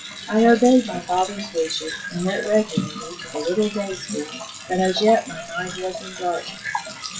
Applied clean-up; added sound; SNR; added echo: classical method WPE with log-MMSE.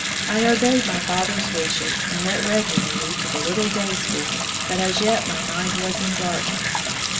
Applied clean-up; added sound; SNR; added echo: none; Bathtub (filling or washing) / Sink (filling or washing) / Water tap, faucet; -1 dB; reverberation time 0.9 s.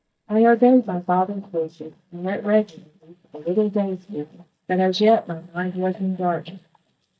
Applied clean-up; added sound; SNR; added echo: neural mask model DeepFilterNet 3.